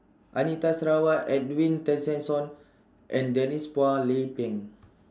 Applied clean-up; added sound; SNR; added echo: none; none; none; none.